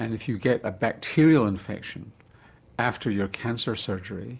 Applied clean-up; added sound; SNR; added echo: none; none; none; none.